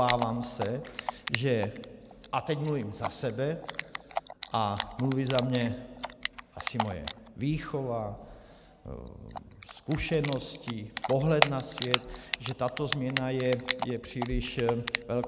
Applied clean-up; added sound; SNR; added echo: none; Typing; 5 dB; none.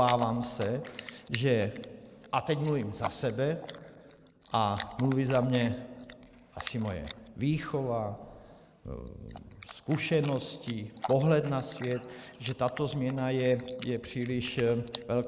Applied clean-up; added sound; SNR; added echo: neural mask model Resemble Enhance denoiser.